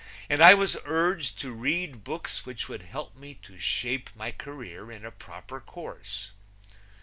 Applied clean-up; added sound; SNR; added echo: none; none; none; none.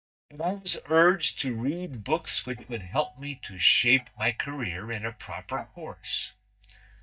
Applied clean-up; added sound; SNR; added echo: neural mask model DeepFilterNet 3.